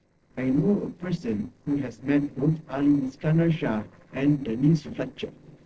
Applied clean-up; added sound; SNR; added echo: neural separator model SepFormer DNS4.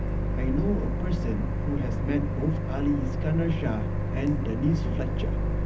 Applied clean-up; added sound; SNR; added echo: none; Microwave oven; -3 dB; reverberation time 0.4 s.